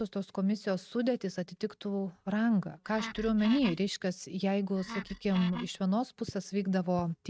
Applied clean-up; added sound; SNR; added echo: neural mask model RNNoise.